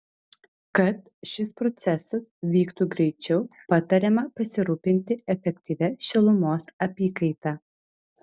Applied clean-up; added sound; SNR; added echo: none; none; none; none.